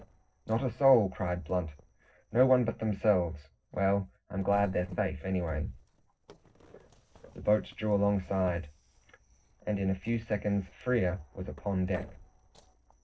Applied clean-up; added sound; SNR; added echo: neural separator model SepFormer DNS4.